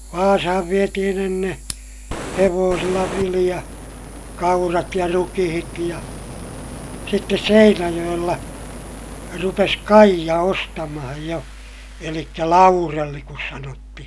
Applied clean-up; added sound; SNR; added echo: none; Fire; 15 dB; none.